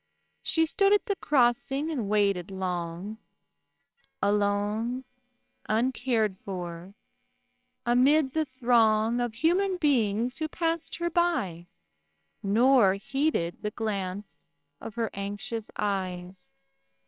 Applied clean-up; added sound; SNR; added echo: neural separator model SepFormer WHAMR!.